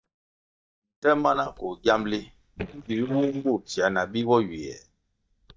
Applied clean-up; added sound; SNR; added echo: neural mask model DeepFilterNet 3.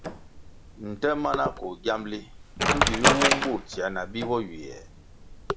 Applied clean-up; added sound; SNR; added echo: none; Wood; -2 dB; none.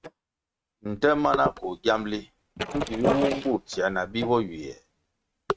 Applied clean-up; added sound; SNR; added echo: neural mask model RNNoise.